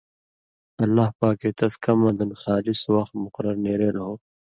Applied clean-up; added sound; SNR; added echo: none; none; none; none.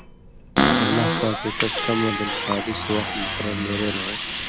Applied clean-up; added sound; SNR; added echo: none; Cupboard open or close + Water; -2 dB; none.